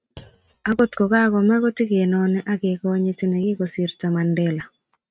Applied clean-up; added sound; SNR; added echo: neural mask model RNNoise.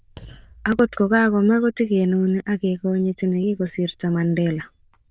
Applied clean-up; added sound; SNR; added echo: neural diffusion model UNIVERSE++.